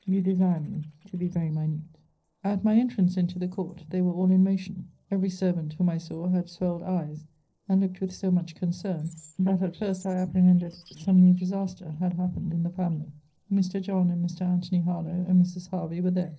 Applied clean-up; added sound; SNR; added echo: neural separator model SepFormer DNS4.